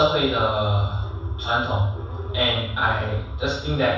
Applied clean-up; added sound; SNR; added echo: none; none; none; reverberation time 0.7 s.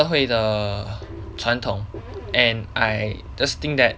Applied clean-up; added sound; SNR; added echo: none; none; none; none.